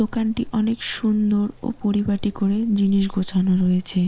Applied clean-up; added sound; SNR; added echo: none; Insect; 16 dB; none.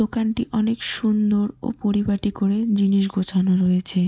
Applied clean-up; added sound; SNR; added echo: none; none; none; none.